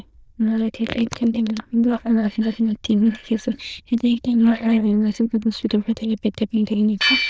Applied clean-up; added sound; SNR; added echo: neural diffusion model UNIVERSE++.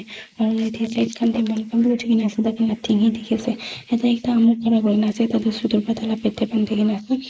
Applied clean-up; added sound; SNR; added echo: neural mask model Resemble Enhance denoiser.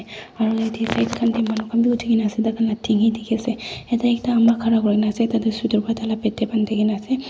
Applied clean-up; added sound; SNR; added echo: none; none; none; none.